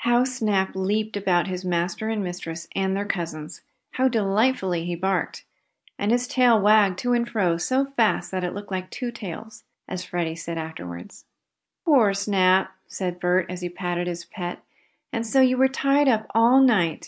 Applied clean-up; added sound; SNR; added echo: none; none; none; none.